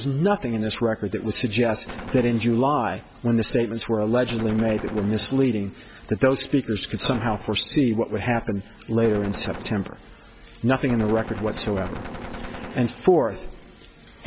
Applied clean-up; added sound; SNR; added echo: none; Gunshot, gunfire; 16 dB; none.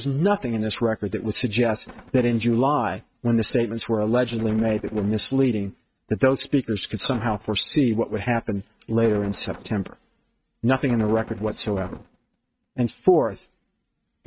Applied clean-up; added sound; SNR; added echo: neural mask model RNNoise.